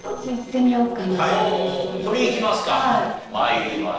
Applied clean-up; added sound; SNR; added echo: neural separator model SepFormer DNS4.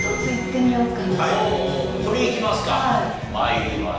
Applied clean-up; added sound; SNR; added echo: none; Bowed string instrument; 10 dB; reverberation time 1.0 s.